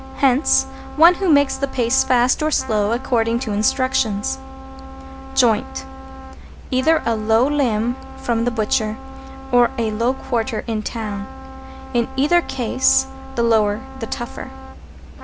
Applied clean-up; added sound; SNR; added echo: none; Trumpet; 16 dB; none.